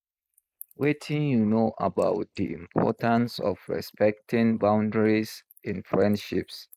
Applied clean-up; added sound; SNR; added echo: neural mask model Resemble Enhance denoiser.